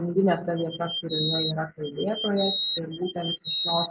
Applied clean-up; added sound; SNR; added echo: none; Bird vocalization, bird call, bird song; 1 dB; none.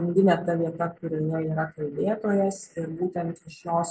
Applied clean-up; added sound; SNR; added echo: none; none; none; none.